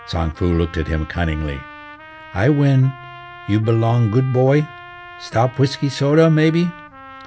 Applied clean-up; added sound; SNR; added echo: none; Trumpet; 19 dB; none.